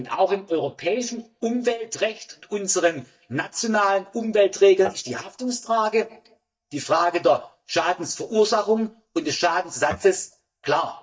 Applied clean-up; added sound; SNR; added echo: neural mask model DeepFilterNet 3.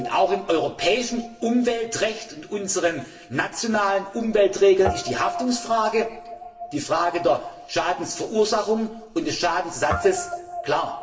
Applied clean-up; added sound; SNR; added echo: none; Guitar; 11 dB; reverberation time 0.8 s.